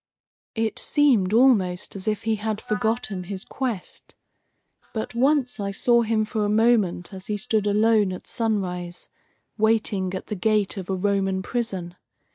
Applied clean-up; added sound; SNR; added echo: neural mask model DeepFilterNet 3.